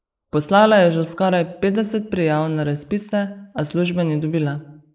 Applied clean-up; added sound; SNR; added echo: neural mask model Resemble Enhance denoiser.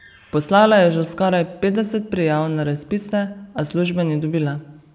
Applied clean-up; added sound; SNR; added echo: none; none; none; none.